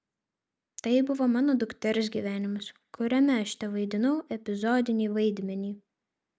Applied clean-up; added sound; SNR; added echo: none; none; none; none.